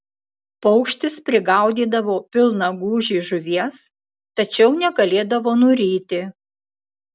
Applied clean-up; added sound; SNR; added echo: none; none; none; none.